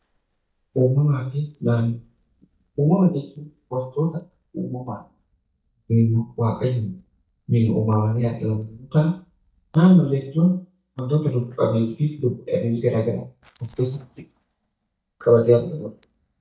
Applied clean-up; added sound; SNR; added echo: neural mask model DeepFilterNet 3.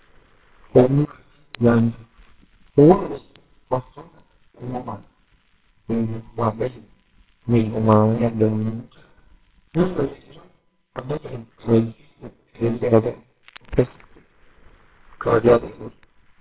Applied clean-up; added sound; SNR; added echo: neural separator model SepFormer WHAMR!.